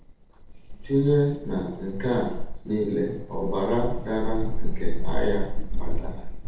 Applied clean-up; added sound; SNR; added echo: neural separator model SepFormer DNS4.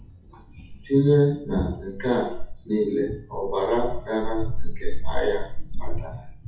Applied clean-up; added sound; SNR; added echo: classical method WPE with log-MMSE.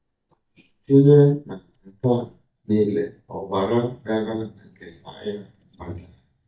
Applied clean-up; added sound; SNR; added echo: neural mask model DeepFilterNet 3.